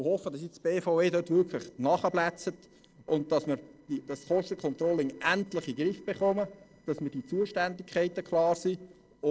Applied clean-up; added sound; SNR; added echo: neural separator model SepFormer DNS4.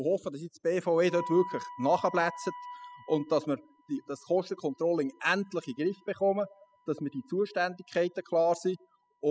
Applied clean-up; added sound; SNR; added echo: classical method spectral subtraction.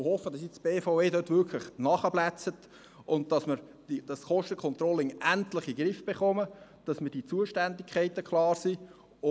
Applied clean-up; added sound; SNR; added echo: none; none; none; none.